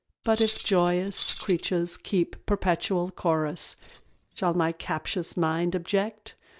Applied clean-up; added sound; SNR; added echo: neural mask model DeepFilterNet 3.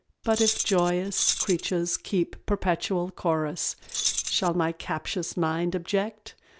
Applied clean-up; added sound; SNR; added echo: none; Keys jangling; 3 dB; none.